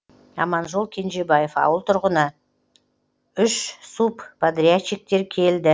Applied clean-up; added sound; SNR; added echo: none; none; none; none.